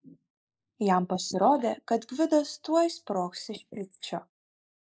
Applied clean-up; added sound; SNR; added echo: neural mask model Resemble Enhance denoiser.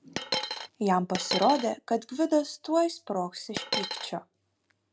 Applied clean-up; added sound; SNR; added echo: none; Coin (dropping); 3 dB; none.